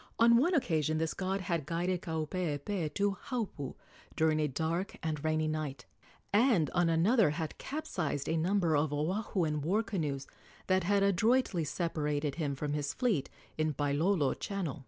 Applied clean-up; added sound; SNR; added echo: none; none; none; none.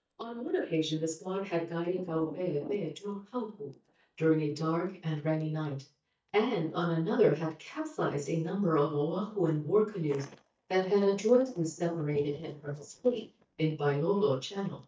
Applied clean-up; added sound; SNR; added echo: neural mask model DeepFilterNet 3.